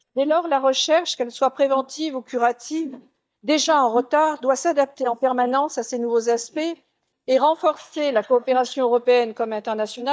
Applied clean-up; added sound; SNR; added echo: neural mask model DeepFilterNet 3.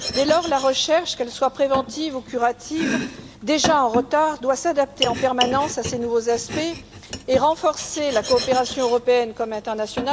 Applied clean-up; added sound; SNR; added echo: none; Domestic sounds, home sounds; 9 dB; none.